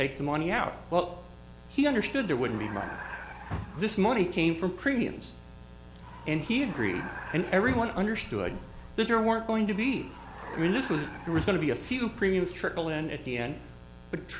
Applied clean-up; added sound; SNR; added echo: none; Vehicle; 12 dB; none.